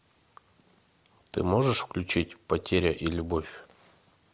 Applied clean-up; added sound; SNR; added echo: none; none; none; none.